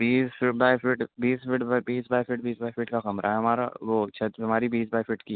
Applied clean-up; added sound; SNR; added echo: none; none; none; none.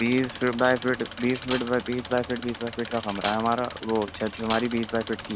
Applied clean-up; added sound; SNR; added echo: none; Cutlery, silverware + Engine; 9 dB; none.